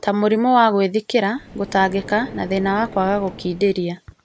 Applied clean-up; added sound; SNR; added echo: none; Car; 17 dB; none.